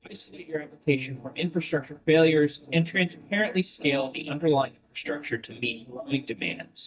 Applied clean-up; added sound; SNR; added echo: neural mask model DeepFilterNet 3.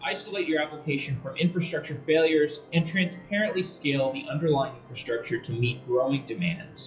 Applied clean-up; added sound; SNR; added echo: classical method WPE with log-MMSE.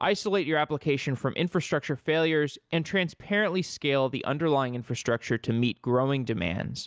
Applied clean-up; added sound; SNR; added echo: none; none; none; none.